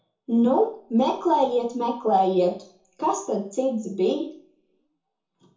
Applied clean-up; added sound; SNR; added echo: none; none; none; reverberation time 0.7 s.